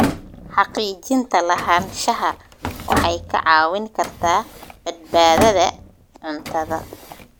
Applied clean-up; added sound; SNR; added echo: none; Drawer open or close; 8 dB; none.